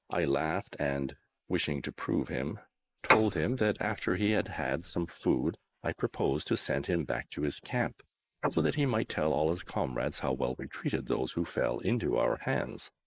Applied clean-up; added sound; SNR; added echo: neural mask model Resemble Enhance denoiser.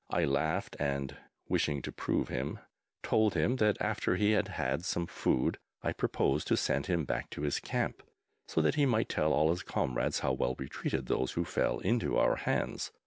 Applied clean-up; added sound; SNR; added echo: none; none; none; none.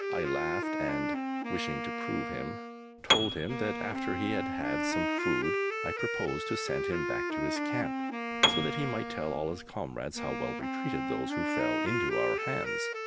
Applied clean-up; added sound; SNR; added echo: none; Wind instrument, woodwind instrument + Piano; -4 dB; none.